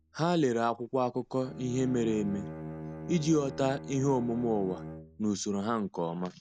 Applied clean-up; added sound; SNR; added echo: none; Bowed string instrument; 13 dB; none.